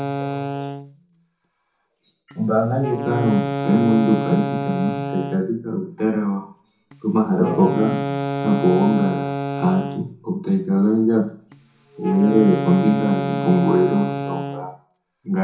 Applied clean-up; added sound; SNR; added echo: none; Wind instrument, woodwind instrument; 6 dB; reverberation time 0.6 s.